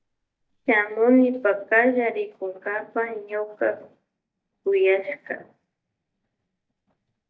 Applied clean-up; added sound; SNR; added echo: neural mask model DeepFilterNet 3.